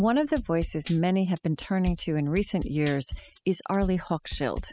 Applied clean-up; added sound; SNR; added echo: classical method spectral subtraction.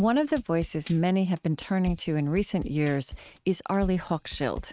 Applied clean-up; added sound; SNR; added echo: neural mask model RNNoise.